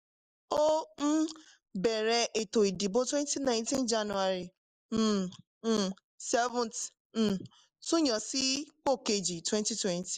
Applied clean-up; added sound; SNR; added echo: neural mask model Resemble Enhance denoiser.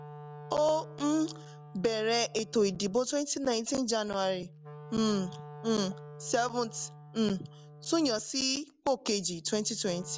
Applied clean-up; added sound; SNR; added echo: none; Wind instrument, woodwind instrument; 17 dB; none.